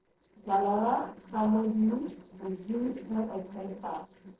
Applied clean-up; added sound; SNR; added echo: neural separator model SepFormer DNS4.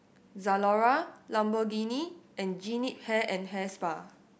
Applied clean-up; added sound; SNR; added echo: none; none; none; none.